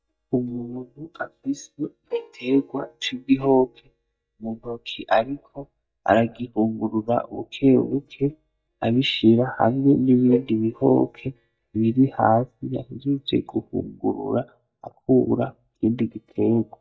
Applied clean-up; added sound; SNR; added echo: neural mask model DeepFilterNet 3.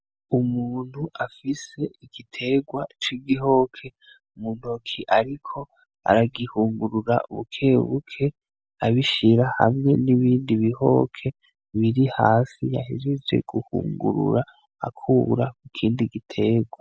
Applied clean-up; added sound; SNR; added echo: none; none; none; none.